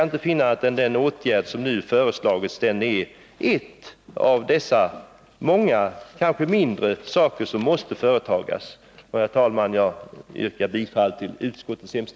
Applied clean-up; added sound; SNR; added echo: none; none; none; none.